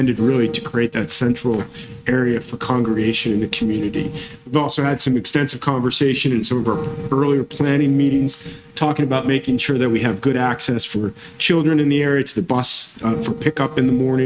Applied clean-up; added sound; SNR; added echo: neural mask model RNNoise.